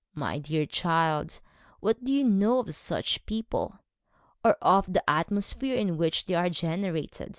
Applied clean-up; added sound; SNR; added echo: none; none; none; none.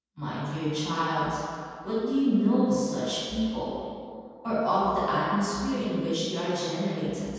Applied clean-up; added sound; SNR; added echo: none; none; none; reverberation time 2.1 s.